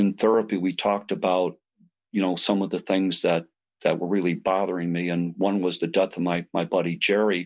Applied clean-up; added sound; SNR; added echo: none; none; none; none.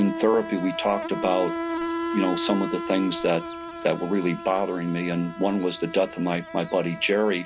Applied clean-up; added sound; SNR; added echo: none; Insect; 8 dB; none.